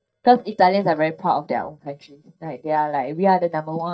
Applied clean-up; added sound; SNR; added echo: neural mask model DeepFilterNet 3.